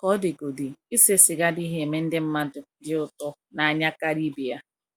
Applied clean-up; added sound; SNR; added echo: none; none; none; none.